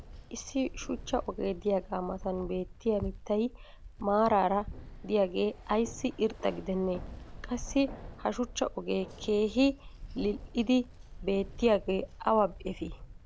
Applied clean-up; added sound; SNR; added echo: none; Keys jangling; 14 dB; none.